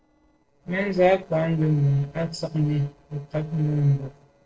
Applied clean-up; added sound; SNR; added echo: neural separator model SepFormer DNS4.